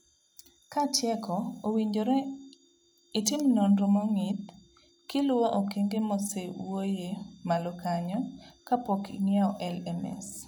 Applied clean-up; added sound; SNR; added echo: none; none; none; none.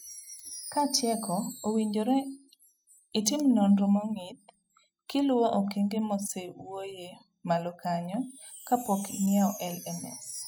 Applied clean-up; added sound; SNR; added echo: classical method spectral subtraction.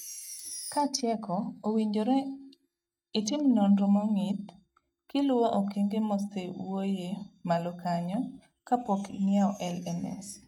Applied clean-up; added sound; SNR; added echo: neural mask model RNNoise.